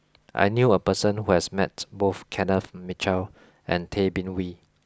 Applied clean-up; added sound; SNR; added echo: none; none; none; none.